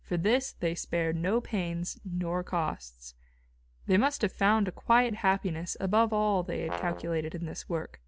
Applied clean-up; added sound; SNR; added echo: none; Brass instrument; 10 dB; none.